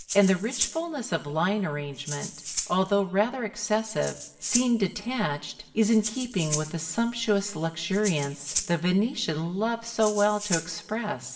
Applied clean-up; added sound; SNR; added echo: none; Rattle (instrument); 10 dB; reverberation time 2.0 s.